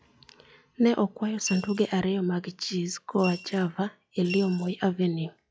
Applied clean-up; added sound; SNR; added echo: classical method log-MMSE.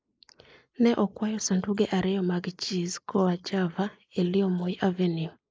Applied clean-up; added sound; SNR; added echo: neural mask model Resemble Enhance denoiser.